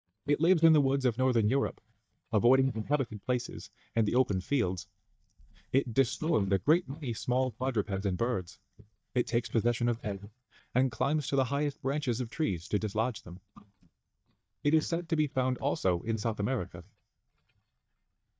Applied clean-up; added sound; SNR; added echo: neural mask model DeepFilterNet 3.